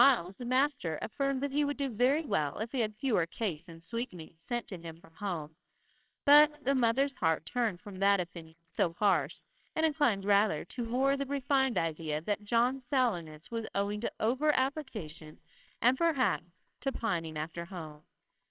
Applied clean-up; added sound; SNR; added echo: neural separator model SepFormer WHAMR!.